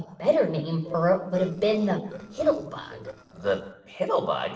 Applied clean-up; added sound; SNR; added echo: neural separator model SepFormer DNS4.